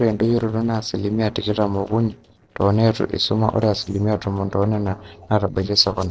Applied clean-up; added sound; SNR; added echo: neural separator model SepFormer DNS4.